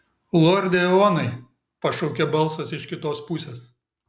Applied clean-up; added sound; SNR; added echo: none; none; none; none.